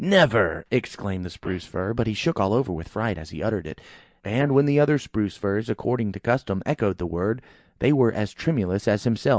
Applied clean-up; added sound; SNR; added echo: neural mask model Resemble Enhance denoiser.